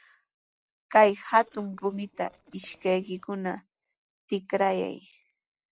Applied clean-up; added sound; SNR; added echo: neural separator model SepFormer DNS4.